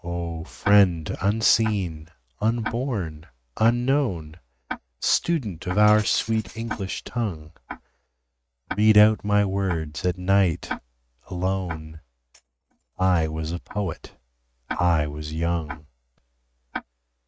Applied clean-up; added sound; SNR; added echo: neural mask model RNNoise.